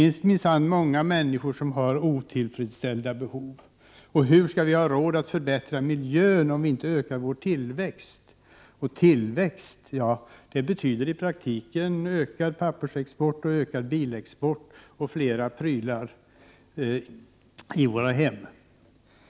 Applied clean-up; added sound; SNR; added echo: none; none; none; none.